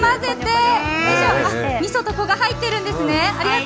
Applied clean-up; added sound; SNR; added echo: none; Wind instrument, woodwind instrument; 19 dB; none.